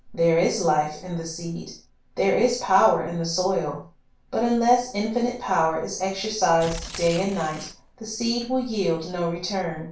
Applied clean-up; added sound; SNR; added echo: none; Tearing; 14 dB; reverberation time 0.3 s.